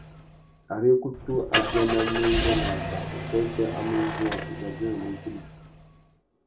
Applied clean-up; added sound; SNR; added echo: none; Engine starting / Car; 3 dB; reverberation time 0.2 s.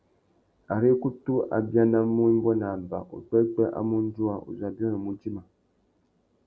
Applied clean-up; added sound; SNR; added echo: none; none; none; none.